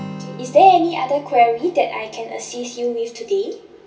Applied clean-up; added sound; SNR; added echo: none; Acoustic guitar; 20 dB; reverberation time 0.2 s.